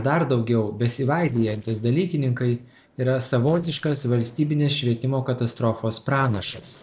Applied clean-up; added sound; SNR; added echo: neural separator model SepFormer DNS4.